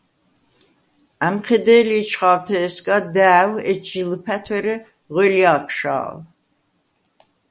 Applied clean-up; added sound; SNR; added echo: none; none; none; none.